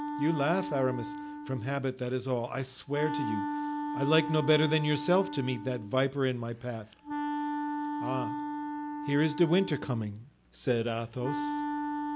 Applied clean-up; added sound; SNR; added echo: none; Wind instrument, woodwind instrument; 5 dB; none.